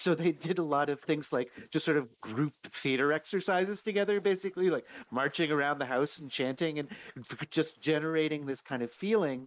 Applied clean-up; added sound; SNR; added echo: neural mask model Resemble Enhance denoiser.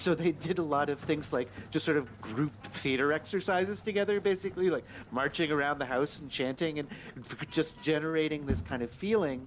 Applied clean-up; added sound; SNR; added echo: none; Sliding door; 15 dB; none.